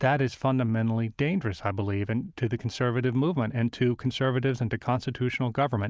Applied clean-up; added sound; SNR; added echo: none; none; none; none.